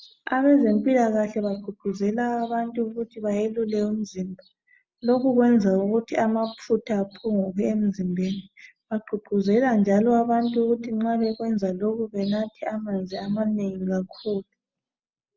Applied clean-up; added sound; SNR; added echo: none; none; none; none.